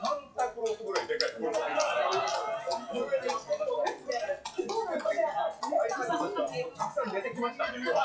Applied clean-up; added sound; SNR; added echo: classical method WPE with log-MMSE.